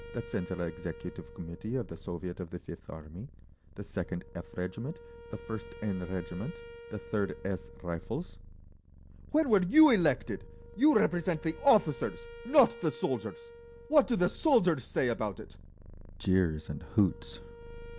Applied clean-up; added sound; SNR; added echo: none; Purr + Wind instrument, woodwind instrument; 16 dB; none.